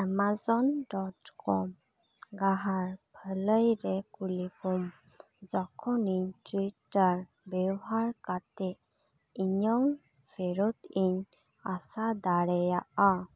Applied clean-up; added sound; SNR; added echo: none; none; none; none.